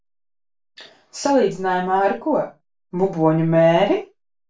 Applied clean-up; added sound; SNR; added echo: none; none; none; reverberation time 0.2 s.